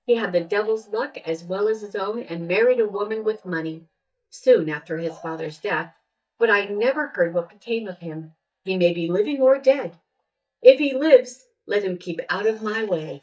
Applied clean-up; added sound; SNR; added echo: neural mask model DeepFilterNet 3.